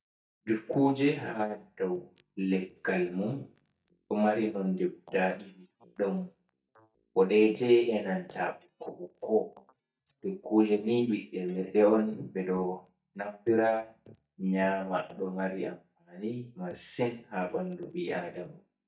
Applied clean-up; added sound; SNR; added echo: neural mask model DeepFilterNet 3.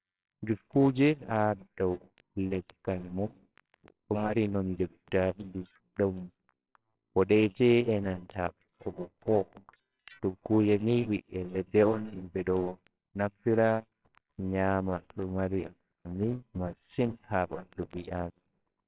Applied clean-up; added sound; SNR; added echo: neural separator model SepFormer WHAMR!.